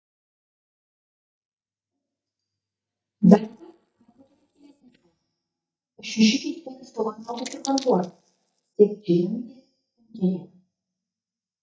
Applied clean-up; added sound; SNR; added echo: neural mask model DeepFilterNet 3.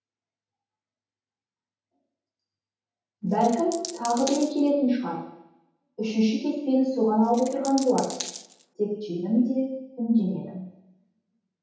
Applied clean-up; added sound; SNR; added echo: none; Coin (dropping); 12 dB; reverberation time 0.9 s.